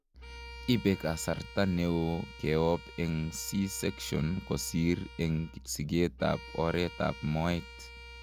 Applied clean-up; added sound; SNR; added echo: none; Bowed string instrument; 19 dB; none.